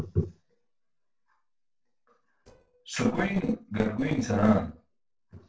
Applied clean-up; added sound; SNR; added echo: neural separator model SepFormer DNS4.